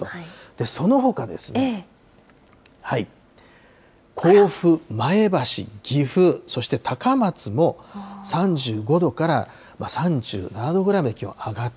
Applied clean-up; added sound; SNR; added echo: none; none; none; none.